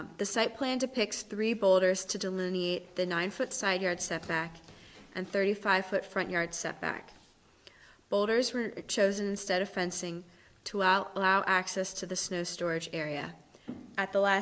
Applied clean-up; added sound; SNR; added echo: none; none; none; none.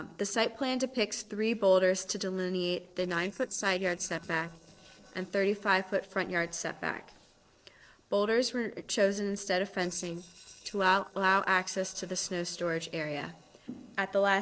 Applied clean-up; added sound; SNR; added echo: neural separator model SepFormer DNS4.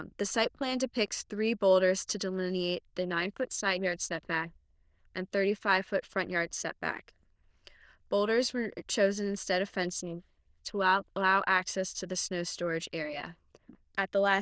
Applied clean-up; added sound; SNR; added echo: neural diffusion model UNIVERSE++.